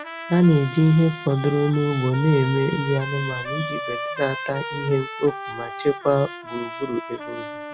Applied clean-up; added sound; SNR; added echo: none; Trumpet; 10 dB; none.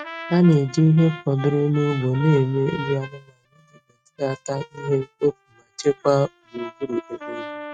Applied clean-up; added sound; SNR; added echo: neural mask model RNNoise.